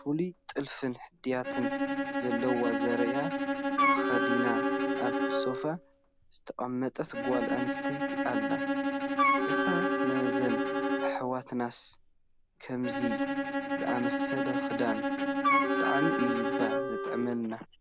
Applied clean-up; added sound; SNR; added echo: none; Wind instrument, woodwind instrument + Bowed string instrument; -4 dB; none.